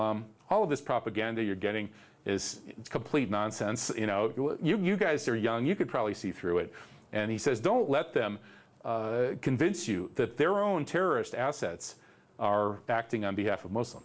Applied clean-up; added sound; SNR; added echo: none; none; none; none.